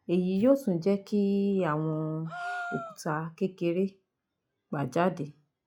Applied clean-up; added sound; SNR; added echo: classical method log-MMSE.